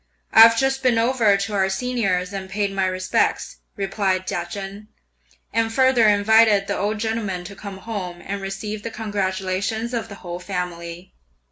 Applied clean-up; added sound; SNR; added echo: none; none; none; none.